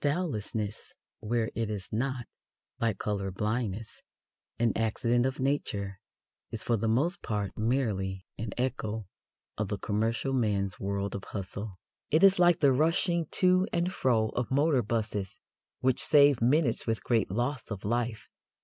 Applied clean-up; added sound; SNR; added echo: none; none; none; none.